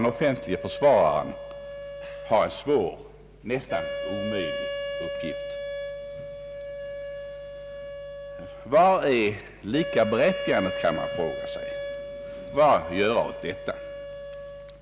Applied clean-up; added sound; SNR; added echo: none; Wind instrument, woodwind instrument; 8 dB; none.